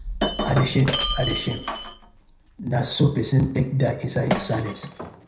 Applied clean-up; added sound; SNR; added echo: none; Shatter; 4 dB; reverberation time 0.5 s.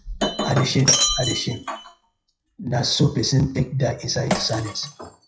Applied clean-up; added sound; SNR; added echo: classical method WPE with log-MMSE.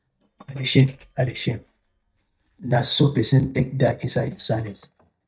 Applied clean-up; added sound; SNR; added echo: neural mask model DeepFilterNet 3.